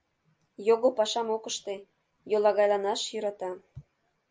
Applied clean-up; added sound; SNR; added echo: none; none; none; none.